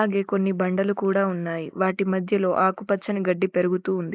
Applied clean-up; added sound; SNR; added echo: neural mask model Resemble Enhance denoiser.